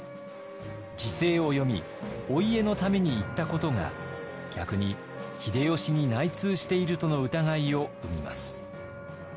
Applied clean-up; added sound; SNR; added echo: none; Wind instrument, woodwind instrument; 15 dB; none.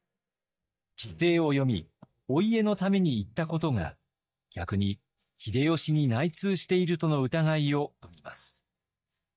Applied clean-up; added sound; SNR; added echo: neural mask model DeepFilterNet 3.